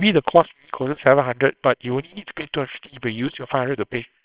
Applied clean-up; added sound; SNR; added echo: neural separator model SepFormer WHAMR!.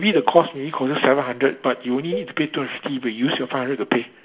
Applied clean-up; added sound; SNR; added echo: none; Cowbell; 14 dB; reverberation time 0.5 s.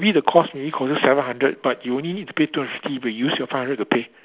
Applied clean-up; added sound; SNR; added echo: none; none; none; none.